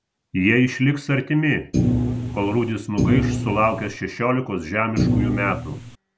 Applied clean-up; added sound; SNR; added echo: none; Thump, thud; -1 dB; none.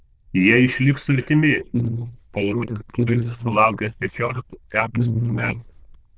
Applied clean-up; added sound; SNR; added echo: neural diffusion model UNIVERSE++.